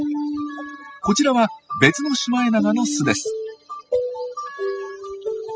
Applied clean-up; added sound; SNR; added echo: classical method spectral subtraction.